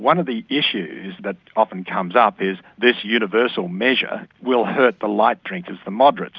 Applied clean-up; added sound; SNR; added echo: none; none; none; none.